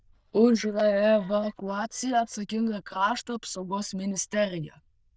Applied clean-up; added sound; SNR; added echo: neural diffusion model UNIVERSE++.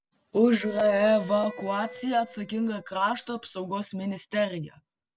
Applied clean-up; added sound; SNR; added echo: none; Wind instrument, woodwind instrument; 17 dB; none.